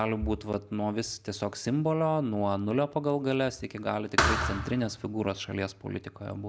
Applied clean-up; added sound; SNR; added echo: none; Thump, thud; 0 dB; none.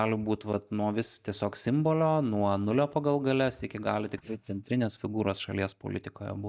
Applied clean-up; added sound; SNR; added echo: neural mask model DeepFilterNet 3.